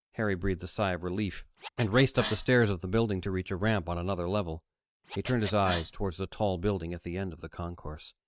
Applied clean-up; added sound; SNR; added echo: neural mask model RNNoise.